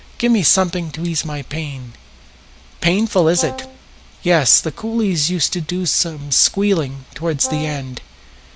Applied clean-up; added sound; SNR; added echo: none; Brass instrument; 13 dB; none.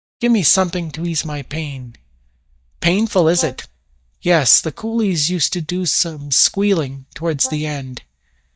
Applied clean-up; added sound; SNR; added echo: neural mask model DeepFilterNet 3.